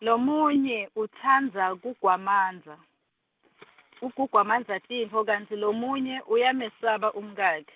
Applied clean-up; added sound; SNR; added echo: none; none; none; none.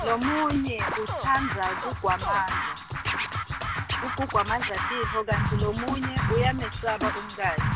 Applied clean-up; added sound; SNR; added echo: none; Scratching (performance technique); 0 dB; none.